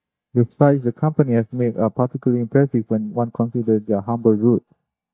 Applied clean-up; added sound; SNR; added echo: neural mask model DeepFilterNet 3.